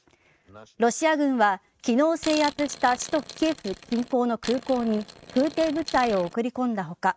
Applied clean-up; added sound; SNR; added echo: neural mask model RNNoise.